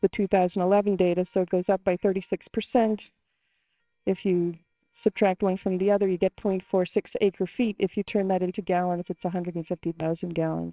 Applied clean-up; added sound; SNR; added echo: neural separator model SepFormer WHAMR!.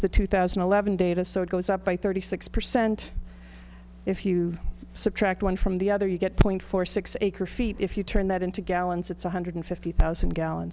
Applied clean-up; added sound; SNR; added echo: none; none; none; none.